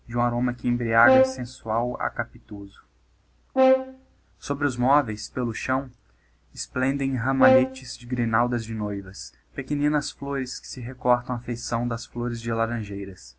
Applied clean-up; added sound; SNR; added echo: none; Brass instrument; -1 dB; none.